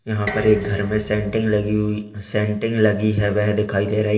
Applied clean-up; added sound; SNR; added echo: none; Dishes, pots, and pans; 12 dB; reverberation time 1.3 s.